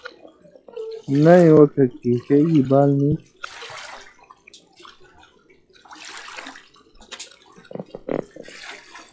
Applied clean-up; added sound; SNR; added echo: classical method log-MMSE.